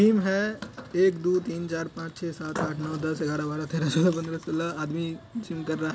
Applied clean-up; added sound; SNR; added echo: none; none; none; none.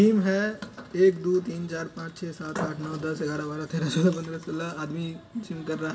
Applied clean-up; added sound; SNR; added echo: none; none; none; reverberation time 0.6 s.